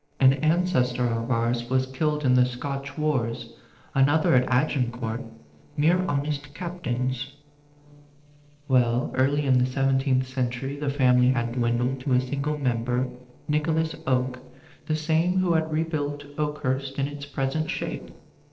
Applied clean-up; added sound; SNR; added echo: neural separator model SepFormer DNS4.